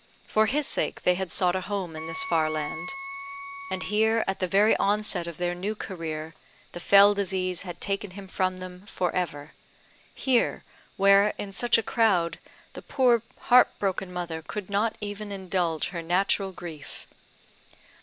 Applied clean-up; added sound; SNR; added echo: none; Wind instrument, woodwind instrument; 9 dB; none.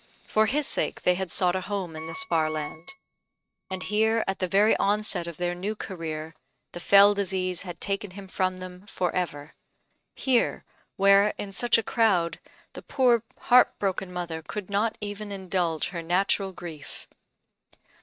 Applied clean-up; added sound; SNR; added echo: neural mask model RNNoise.